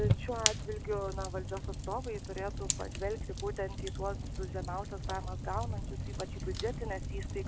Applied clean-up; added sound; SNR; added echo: none; Fire; -3 dB; none.